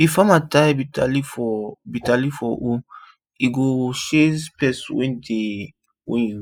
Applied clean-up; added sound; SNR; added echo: classical method spectral subtraction.